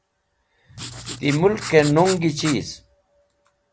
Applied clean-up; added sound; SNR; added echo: none; Writing; 11 dB; none.